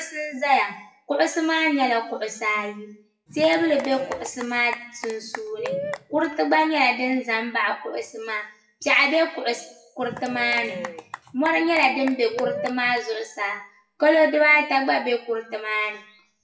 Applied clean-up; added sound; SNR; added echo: classical method WPE with log-MMSE.